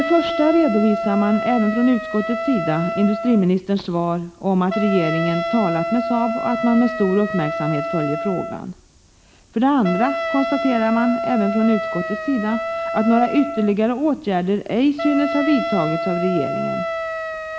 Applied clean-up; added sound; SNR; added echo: none; Wind instrument, woodwind instrument; 6 dB; none.